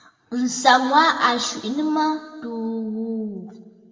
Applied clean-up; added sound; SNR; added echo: none; none; none; reverberation time 1.6 s.